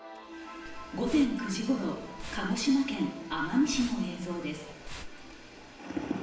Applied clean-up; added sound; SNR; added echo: none; Liquid; 14 dB; reverberation time 0.8 s.